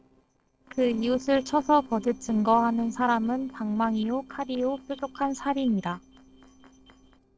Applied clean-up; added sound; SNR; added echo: neural separator model SepFormer DNS4.